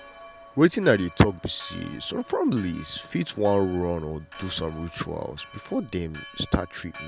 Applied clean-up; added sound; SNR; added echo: none; Church bell; 19 dB; none.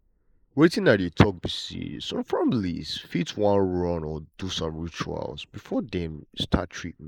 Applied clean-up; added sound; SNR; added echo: neural mask model Resemble Enhance denoiser.